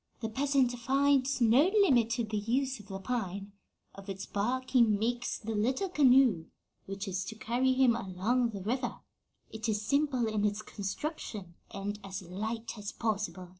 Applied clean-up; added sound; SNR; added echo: neural separator model SepFormer DNS4.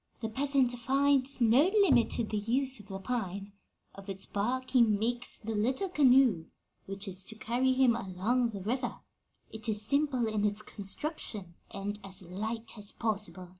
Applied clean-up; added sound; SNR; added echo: none; Cupboard open or close; 5 dB; none.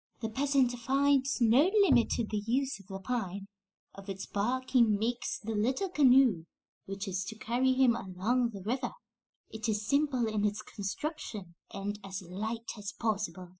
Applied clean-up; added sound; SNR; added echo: classical method spectral subtraction.